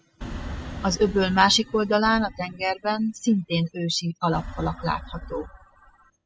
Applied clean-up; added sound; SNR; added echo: classical method spectral subtraction.